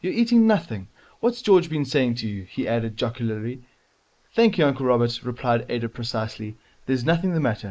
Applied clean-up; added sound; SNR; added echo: neural mask model Resemble Enhance denoiser.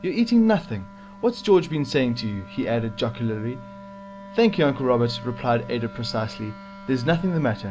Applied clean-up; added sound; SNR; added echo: none; Wind instrument, woodwind instrument; 18 dB; none.